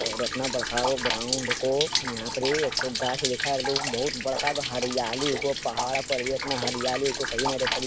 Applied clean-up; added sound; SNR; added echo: none; Rain; 1 dB; none.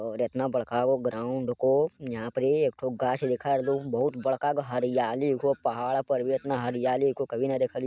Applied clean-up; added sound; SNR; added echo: none; none; none; none.